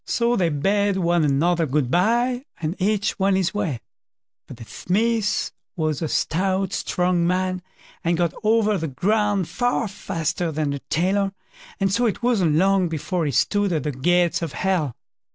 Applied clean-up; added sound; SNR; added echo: none; none; none; none.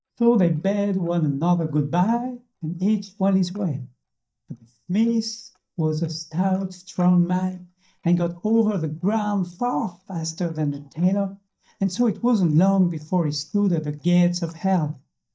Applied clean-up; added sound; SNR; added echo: neural mask model DeepFilterNet 3.